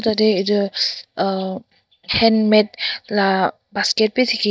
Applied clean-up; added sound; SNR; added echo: neural mask model DeepFilterNet 3.